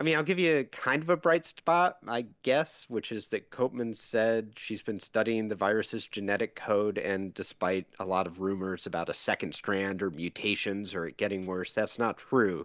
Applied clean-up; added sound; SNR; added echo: none; none; none; none.